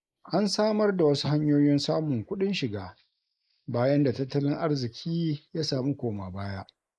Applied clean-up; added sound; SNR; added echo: neural mask model Resemble Enhance denoiser.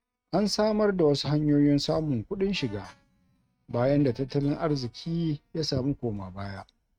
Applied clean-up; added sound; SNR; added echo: neural mask model RNNoise.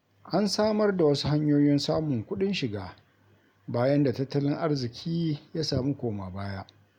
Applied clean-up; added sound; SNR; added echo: none; none; none; none.